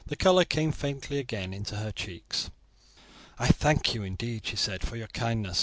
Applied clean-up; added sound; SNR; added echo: none; none; none; none.